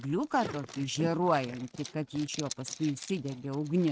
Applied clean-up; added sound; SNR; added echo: neural mask model RNNoise.